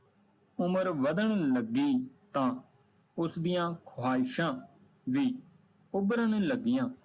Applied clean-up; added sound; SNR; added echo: none; none; none; none.